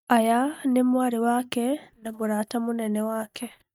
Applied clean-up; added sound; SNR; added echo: neural mask model DeepFilterNet 3.